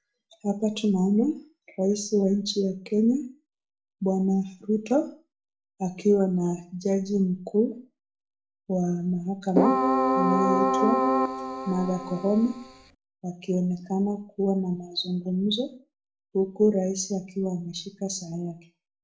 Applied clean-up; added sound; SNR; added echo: none; Keyboard (musical); -2 dB; reverberation time 0.4 s.